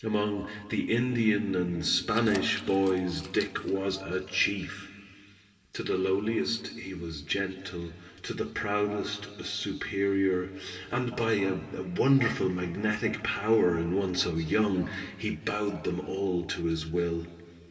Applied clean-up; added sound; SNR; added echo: none; Keys jangling; 16 dB; reverberation time 2.3 s.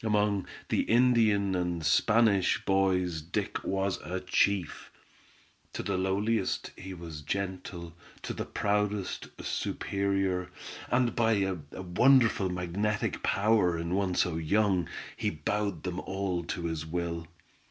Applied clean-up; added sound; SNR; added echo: none; none; none; none.